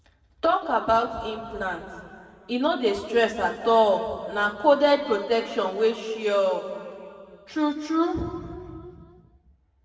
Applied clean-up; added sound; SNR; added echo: none; none; none; reverberation time 2.0 s.